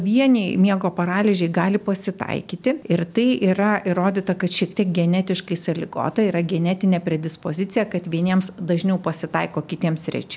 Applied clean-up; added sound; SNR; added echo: none; none; none; none.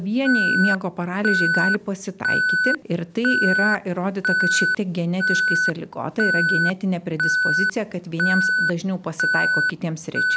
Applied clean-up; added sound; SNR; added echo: none; Alarm; -3 dB; none.